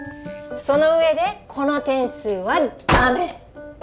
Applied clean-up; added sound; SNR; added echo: none; none; none; none.